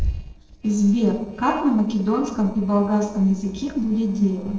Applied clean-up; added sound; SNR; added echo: neural separator model SepFormer DNS4.